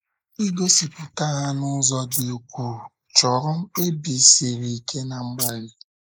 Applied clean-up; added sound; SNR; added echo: neural mask model Resemble Enhance denoiser.